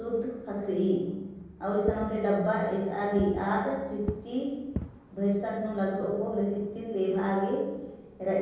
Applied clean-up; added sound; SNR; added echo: none; Fireworks; 15 dB; reverberation time 1.3 s.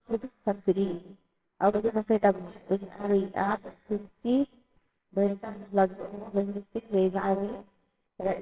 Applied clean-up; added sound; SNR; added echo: neural separator model SepFormer WHAMR!.